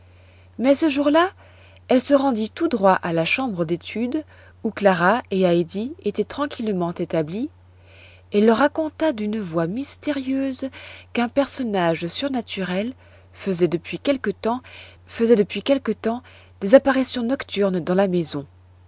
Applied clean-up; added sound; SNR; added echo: none; none; none; none.